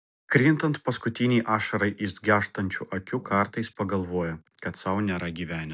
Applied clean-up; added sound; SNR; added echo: none; none; none; none.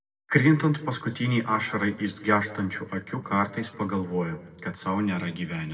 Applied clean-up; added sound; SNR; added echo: none; none; none; reverberation time 1.2 s.